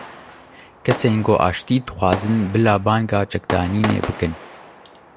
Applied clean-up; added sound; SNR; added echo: none; Fireworks; 11 dB; none.